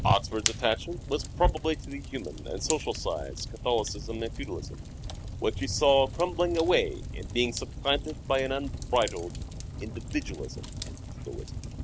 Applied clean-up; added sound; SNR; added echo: none; Fire; 6 dB; none.